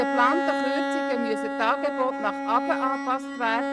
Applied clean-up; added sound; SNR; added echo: neural mask model RNNoise.